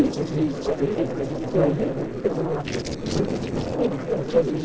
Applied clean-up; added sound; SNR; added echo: neural separator model SepFormer DNS4.